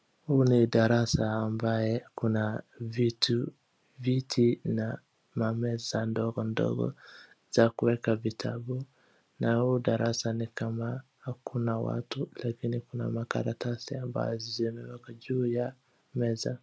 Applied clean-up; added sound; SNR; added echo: none; none; none; none.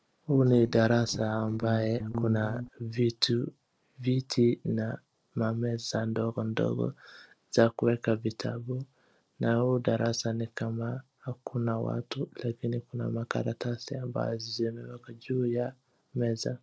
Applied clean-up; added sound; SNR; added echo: neural separator model SepFormer DNS4.